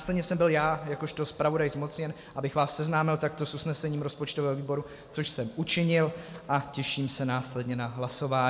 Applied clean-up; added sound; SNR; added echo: none; none; none; none.